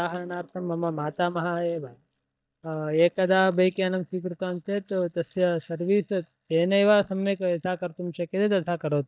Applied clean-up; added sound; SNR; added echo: neural mask model DeepFilterNet 3.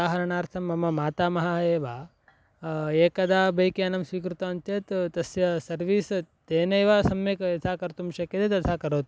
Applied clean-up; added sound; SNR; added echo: none; none; none; none.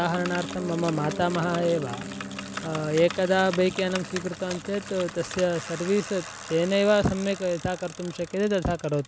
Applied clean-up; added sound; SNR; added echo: none; Piano + Bicycle; 11 dB; none.